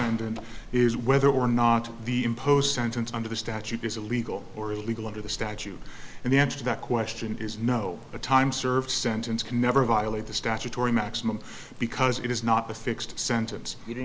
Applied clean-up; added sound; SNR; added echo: none; Crackle; 13 dB; none.